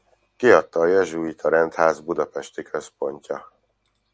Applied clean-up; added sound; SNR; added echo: none; none; none; none.